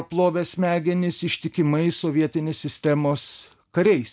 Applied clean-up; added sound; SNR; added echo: none; none; none; none.